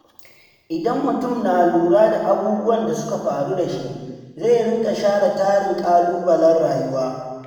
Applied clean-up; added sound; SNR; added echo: none; none; none; reverberation time 1.5 s.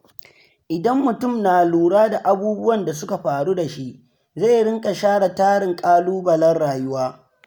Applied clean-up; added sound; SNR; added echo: none; none; none; none.